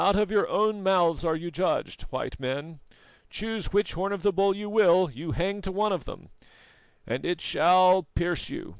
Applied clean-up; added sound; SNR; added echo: none; none; none; none.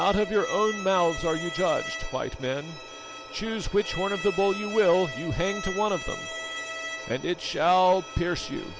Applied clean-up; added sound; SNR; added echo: none; Bowed string instrument; 10 dB; none.